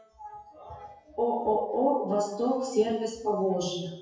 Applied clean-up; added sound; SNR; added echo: classical method WPE with log-MMSE.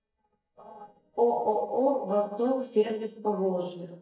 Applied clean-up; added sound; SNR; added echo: neural mask model DeepFilterNet 3.